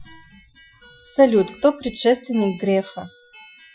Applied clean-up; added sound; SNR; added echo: classical method Wiener filter.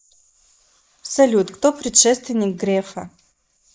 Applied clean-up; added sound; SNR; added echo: neural mask model Resemble Enhance denoiser.